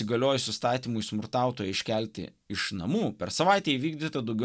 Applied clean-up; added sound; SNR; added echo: none; none; none; none.